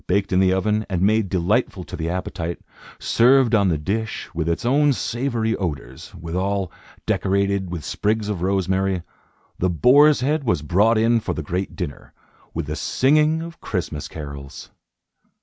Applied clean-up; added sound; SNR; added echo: none; none; none; none.